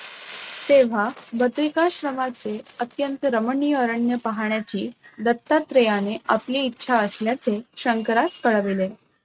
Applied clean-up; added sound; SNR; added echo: neural mask model RNNoise.